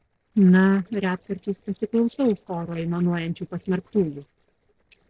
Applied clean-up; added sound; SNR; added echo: neural separator model SepFormer DNS4.